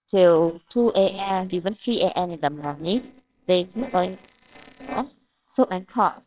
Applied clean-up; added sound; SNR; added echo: neural separator model SepFormer WHAMR!.